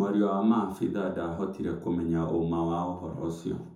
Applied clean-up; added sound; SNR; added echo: none; none; none; reverberation time 0.5 s.